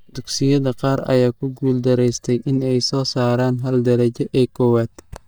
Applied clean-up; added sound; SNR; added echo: neural mask model DeepFilterNet 3.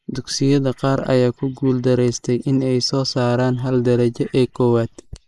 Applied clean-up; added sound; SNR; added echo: neural mask model Resemble Enhance denoiser.